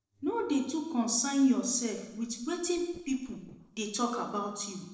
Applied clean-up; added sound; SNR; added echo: neural separator model SepFormer DNS4.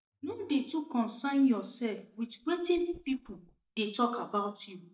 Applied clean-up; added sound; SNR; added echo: neural mask model DeepFilterNet 3.